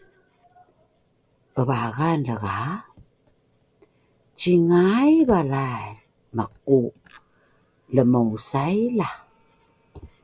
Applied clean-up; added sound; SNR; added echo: none; none; none; none.